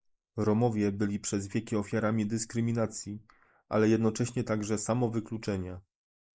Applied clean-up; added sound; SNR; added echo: neural mask model Resemble Enhance denoiser.